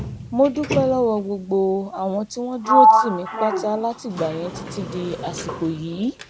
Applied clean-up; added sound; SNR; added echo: none; Sliding door; 0 dB; none.